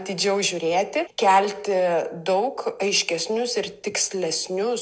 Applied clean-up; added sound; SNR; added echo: none; none; none; none.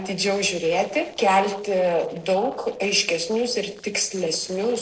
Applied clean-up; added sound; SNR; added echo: neural separator model SepFormer DNS4.